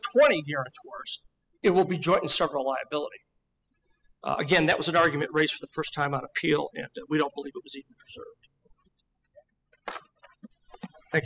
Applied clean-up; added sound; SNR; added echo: classical method spectral subtraction.